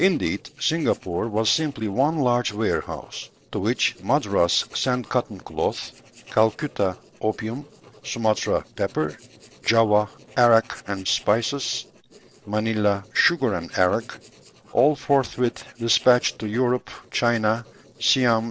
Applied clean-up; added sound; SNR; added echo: neural separator model SepFormer DNS4.